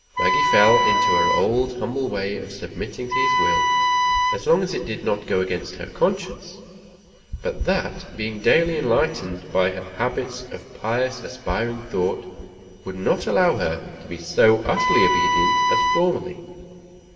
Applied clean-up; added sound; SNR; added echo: none; Wind instrument, woodwind instrument; -3 dB; reverberation time 2.5 s.